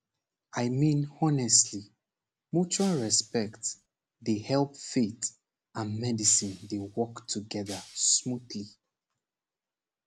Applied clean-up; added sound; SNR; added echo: none; Shatter; 19 dB; none.